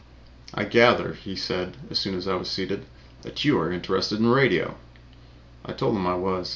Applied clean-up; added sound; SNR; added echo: none; none; none; none.